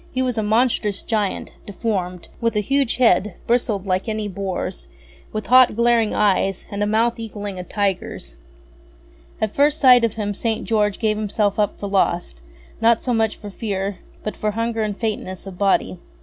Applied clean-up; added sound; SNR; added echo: none; none; none; none.